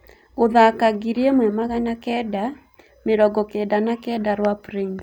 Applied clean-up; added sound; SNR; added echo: none; none; none; none.